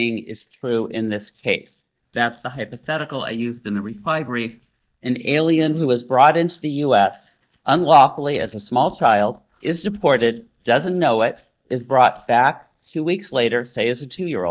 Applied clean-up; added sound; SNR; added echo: neural mask model DeepFilterNet 3.